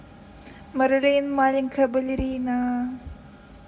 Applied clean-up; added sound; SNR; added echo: none; none; none; reverberation time 0.7 s.